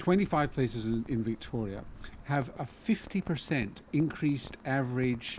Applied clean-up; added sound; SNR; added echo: none; Rain; 16 dB; none.